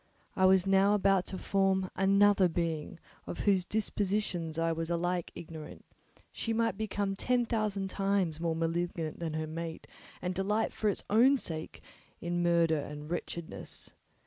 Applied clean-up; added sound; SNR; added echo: none; none; none; none.